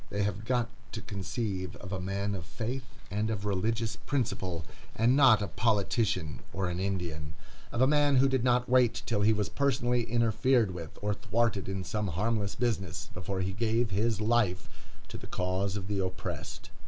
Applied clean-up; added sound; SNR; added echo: none; none; none; none.